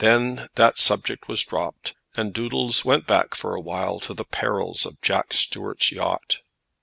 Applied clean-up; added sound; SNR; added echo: none; none; none; none.